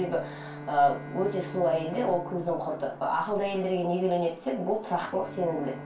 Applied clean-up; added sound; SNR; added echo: none; Bowed string instrument; 15 dB; reverberation time 0.3 s.